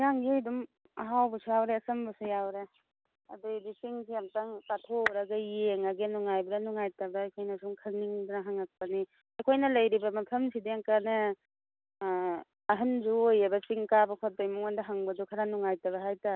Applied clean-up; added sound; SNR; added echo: none; none; none; none.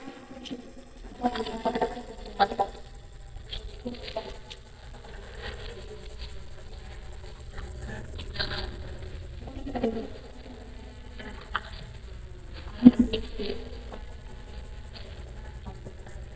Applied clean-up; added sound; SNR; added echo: neural mask model DeepFilterNet 3.